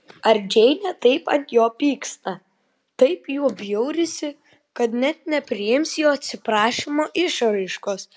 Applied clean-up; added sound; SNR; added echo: none; none; none; none.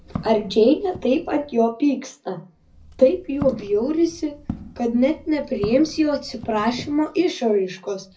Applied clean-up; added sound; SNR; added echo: none; Walk, footsteps; 17 dB; reverberation time 0.4 s.